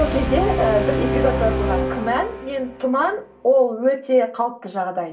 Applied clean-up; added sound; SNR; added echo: none; Brass instrument; 4 dB; reverberation time 0.2 s.